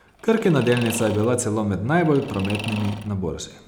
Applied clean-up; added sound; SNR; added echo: none; Mechanisms; 14 dB; none.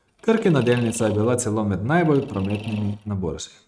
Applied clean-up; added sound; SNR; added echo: neural mask model RNNoise.